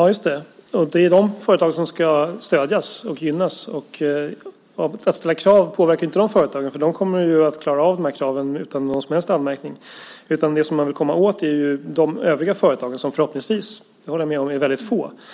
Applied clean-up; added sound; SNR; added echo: none; none; none; none.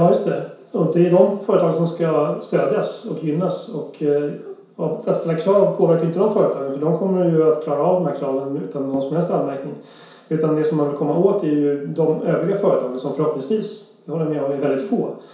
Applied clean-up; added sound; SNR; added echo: none; none; none; reverberation time 0.6 s.